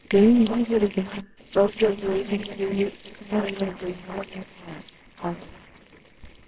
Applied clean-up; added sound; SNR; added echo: neural separator model SepFormer WHAMR!.